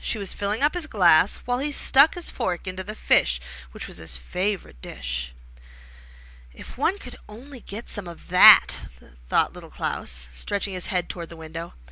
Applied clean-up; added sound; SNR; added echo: none; none; none; none.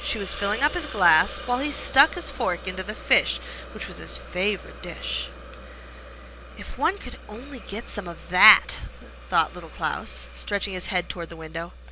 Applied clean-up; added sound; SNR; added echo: none; Hiss; 15 dB; none.